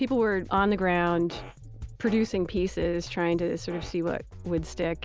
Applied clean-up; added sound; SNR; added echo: none; Fart; 15 dB; none.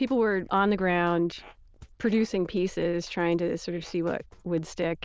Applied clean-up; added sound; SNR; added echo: neural diffusion model UNIVERSE++.